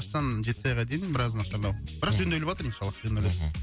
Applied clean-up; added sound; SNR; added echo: none; none; none; none.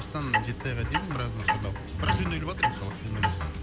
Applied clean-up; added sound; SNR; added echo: none; Clock; -2 dB; none.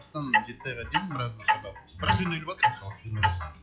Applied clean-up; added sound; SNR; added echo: classical method log-MMSE.